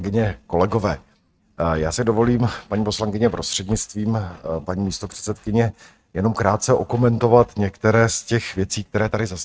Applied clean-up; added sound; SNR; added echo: neural mask model RNNoise.